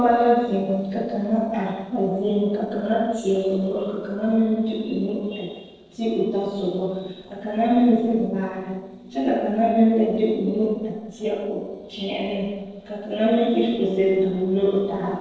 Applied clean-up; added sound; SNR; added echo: neural separator model SepFormer DNS4.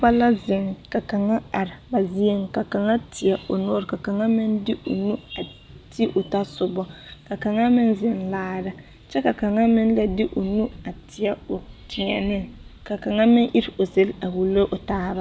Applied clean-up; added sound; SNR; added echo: none; none; none; none.